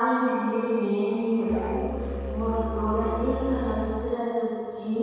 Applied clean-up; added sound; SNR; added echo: none; Musical instrument; 7 dB; reverberation time 2.1 s.